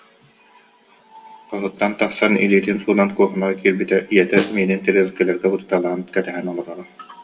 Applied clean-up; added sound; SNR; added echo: none; Snare drum; 14 dB; reverberation time 0.9 s.